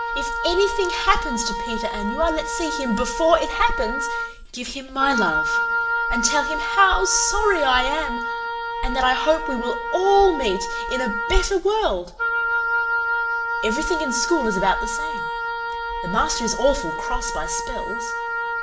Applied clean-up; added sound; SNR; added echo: none; Wind instrument, woodwind instrument; 3 dB; reverberation time 0.6 s.